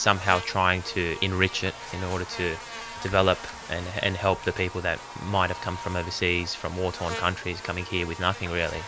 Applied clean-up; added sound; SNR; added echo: none; Buzz; 12 dB; none.